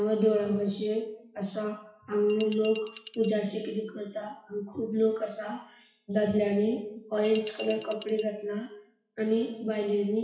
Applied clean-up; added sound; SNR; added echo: classical method WPE with log-MMSE.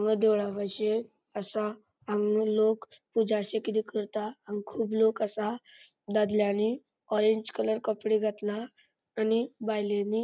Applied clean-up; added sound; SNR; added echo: none; none; none; none.